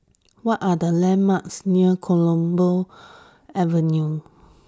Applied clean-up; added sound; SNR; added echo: none; none; none; none.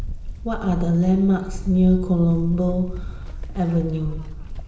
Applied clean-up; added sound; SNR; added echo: none; Livestock, farm animals, working animals; 8 dB; reverberation time 0.9 s.